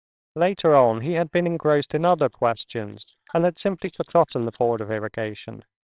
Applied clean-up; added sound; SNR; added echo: neural separator model SepFormer WHAMR!.